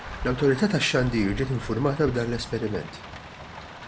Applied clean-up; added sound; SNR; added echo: none; Rain; 12 dB; none.